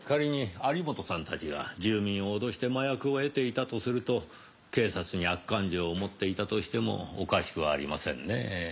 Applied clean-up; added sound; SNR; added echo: none; none; none; none.